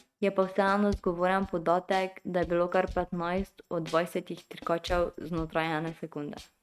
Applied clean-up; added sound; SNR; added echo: neural mask model RNNoise.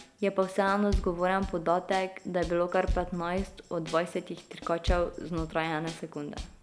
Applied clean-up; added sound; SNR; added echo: none; Drum kit; 8 dB; none.